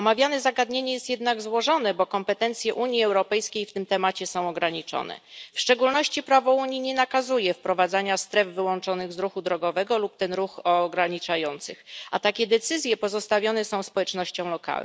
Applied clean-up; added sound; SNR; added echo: none; none; none; none.